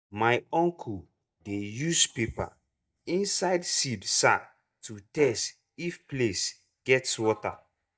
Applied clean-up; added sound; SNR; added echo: neural mask model DeepFilterNet 3.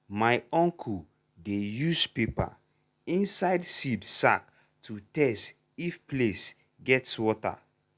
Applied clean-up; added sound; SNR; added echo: none; none; none; none.